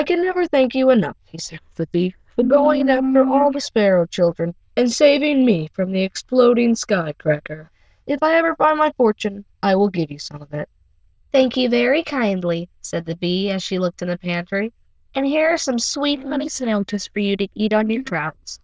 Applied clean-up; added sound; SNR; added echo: neural diffusion model UNIVERSE++.